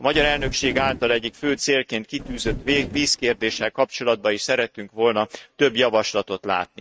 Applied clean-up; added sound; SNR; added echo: neural mask model RNNoise.